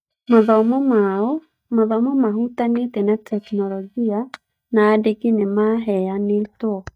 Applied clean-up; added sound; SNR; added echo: neural mask model DeepFilterNet 3.